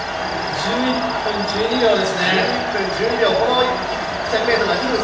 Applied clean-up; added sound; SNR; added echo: none; Cricket; 16 dB; reverberation time 0.7 s.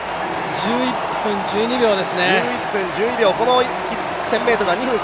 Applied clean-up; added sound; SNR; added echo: none; none; none; none.